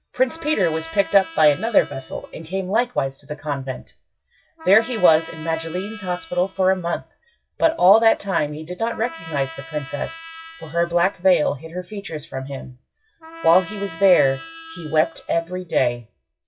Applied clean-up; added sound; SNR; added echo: classical method WPE with log-MMSE.